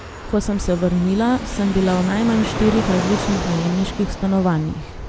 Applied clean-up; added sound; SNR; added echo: none; Fixed-wing aircraft, airplane; 8 dB; none.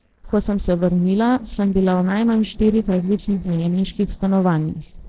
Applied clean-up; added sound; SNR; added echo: neural separator model SepFormer DNS4.